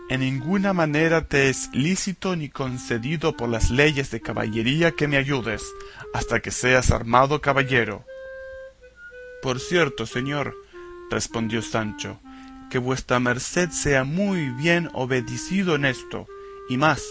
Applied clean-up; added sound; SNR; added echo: none; Wind instrument, woodwind instrument; 17 dB; none.